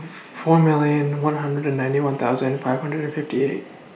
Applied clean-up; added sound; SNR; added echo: none; none; none; none.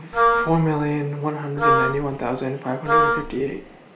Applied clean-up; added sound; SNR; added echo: none; Wind instrument, woodwind instrument; -3 dB; none.